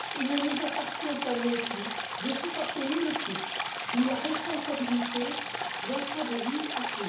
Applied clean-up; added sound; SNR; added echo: none; Stream; 1 dB; reverberation time 0.6 s.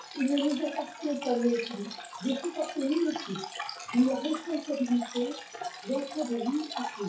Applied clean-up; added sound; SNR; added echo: classical method WPE with log-MMSE.